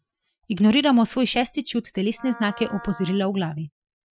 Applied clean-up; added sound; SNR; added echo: classical method Wiener filter.